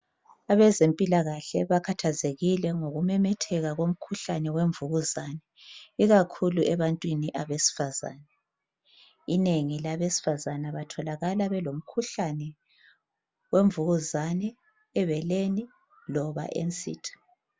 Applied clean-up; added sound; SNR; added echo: none; none; none; none.